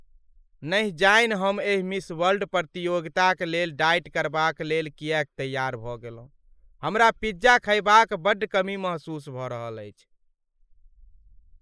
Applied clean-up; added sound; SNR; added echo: neural mask model Resemble Enhance denoiser.